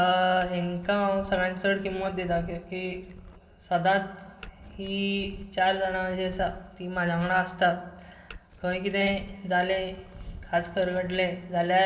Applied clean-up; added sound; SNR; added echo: none; Glass; 19 dB; reverberation time 0.3 s.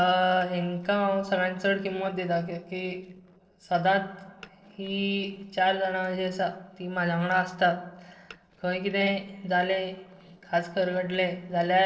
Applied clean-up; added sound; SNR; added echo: neural separator model SepFormer DNS4.